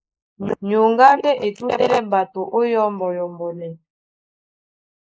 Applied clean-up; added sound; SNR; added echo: neural mask model Resemble Enhance denoiser.